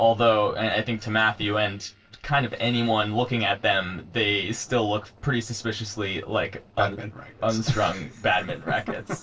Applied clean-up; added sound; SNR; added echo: neural separator model SepFormer DNS4.